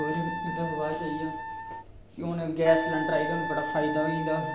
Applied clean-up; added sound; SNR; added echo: none; Wind instrument, woodwind instrument; 5 dB; none.